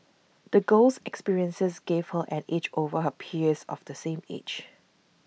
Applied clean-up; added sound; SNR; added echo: none; none; none; none.